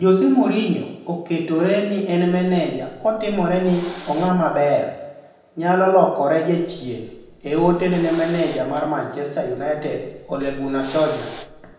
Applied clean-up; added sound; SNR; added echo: none; Hiss; 17 dB; reverberation time 0.8 s.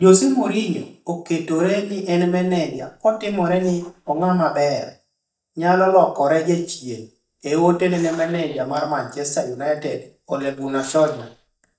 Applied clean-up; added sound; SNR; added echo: neural mask model DeepFilterNet 3.